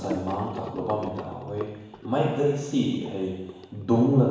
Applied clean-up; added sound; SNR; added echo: none; Sink (filling or washing) / Gurgling; 15 dB; reverberation time 1.1 s.